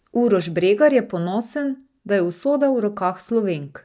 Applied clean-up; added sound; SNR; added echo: neural mask model DeepFilterNet 3.